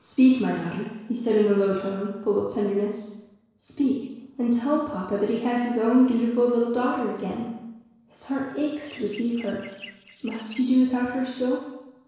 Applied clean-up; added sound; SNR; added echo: neural separator model SepFormer DNS4.